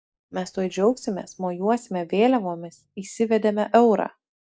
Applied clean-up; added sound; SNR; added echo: neural mask model DeepFilterNet 3.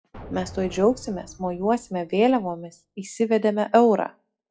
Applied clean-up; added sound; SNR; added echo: classical method log-MMSE.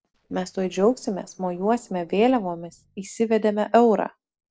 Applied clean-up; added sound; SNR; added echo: neural separator model SepFormer DNS4.